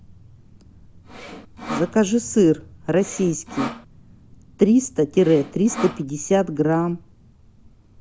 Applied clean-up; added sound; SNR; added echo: none; Sawing; 11 dB; none.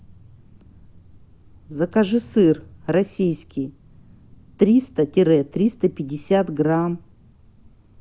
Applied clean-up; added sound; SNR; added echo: none; none; none; none.